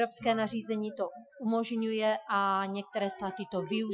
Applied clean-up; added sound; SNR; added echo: classical method Wiener filter.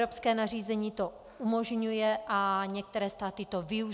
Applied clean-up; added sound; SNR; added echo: none; none; none; none.